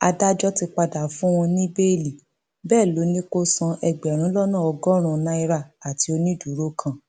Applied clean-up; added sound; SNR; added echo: none; none; none; none.